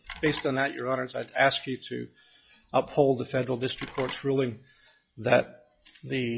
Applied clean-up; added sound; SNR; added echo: classical method log-MMSE.